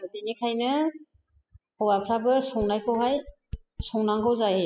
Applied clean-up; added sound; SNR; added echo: classical method spectral subtraction.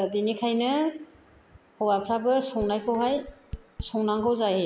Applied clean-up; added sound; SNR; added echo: none; Dishes, pots, and pans; 13 dB; none.